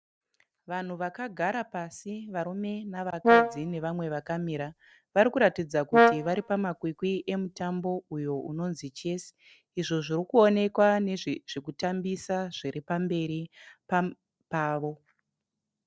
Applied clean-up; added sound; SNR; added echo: neural separator model SepFormer DNS4.